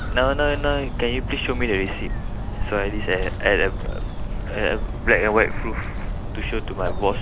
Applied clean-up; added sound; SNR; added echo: none; Walk, footsteps; 2 dB; none.